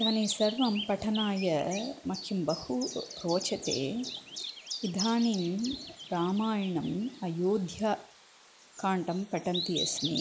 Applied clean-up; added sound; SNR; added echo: neural mask model Resemble Enhance denoiser.